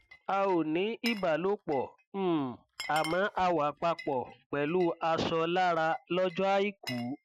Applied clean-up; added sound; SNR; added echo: classical method Wiener filter.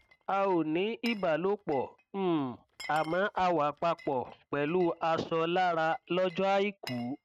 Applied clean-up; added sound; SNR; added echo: neural mask model RNNoise.